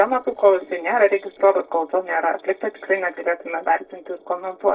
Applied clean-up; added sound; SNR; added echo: neural separator model SepFormer DNS4.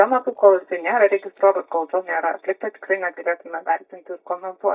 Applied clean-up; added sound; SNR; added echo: neural mask model DeepFilterNet 3.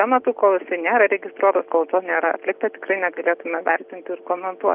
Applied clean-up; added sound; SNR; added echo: none; none; none; none.